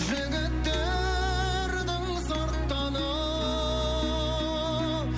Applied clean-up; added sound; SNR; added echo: none; Wind instrument, woodwind instrument; 15 dB; none.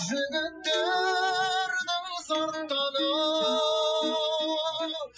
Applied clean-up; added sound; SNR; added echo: classical method Wiener filter.